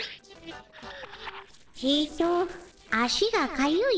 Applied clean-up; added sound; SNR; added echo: neural separator model SepFormer DNS4.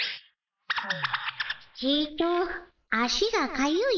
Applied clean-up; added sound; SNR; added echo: neural mask model Resemble Enhance denoiser.